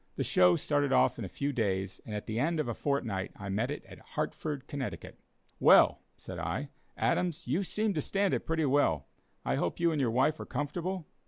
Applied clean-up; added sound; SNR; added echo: none; none; none; none.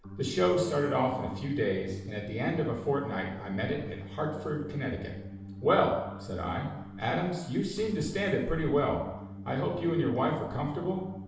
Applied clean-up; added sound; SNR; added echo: none; Organ; 12 dB; reverberation time 0.9 s.